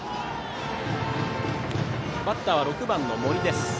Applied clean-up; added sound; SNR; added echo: none; none; none; none.